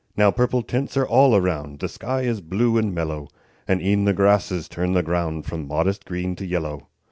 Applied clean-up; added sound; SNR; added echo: none; none; none; none.